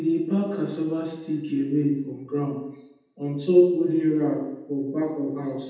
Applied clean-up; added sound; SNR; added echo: none; none; none; reverberation time 0.8 s.